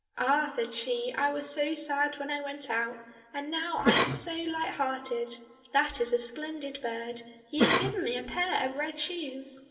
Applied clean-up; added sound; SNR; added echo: none; Cough; 0 dB; reverberation time 2.1 s.